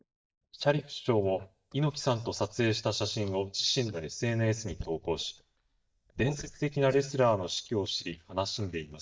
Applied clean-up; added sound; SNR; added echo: neural mask model DeepFilterNet 3.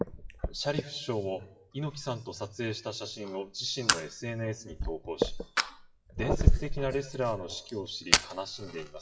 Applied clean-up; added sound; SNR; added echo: classical method WPE with log-MMSE.